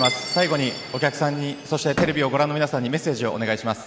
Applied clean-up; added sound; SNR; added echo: none; Chime + Slam; 9 dB; none.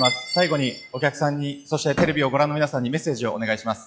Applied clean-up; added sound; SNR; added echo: classical method log-MMSE.